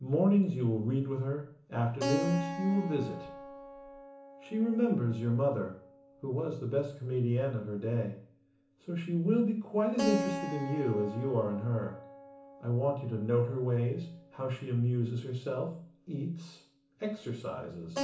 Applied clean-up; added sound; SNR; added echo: none; Keyboard (musical); 11 dB; reverberation time 0.8 s.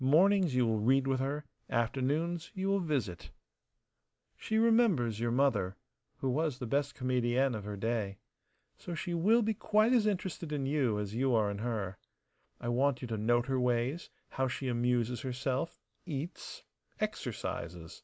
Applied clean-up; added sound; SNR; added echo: none; none; none; none.